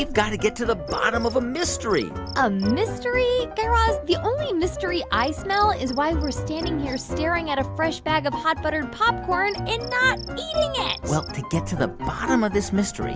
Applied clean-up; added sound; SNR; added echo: none; Cricket + Telephone; 20 dB; none.